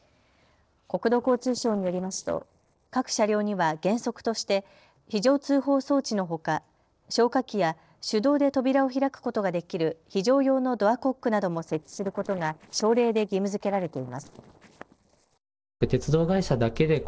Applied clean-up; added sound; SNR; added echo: neural separator model SepFormer DNS4.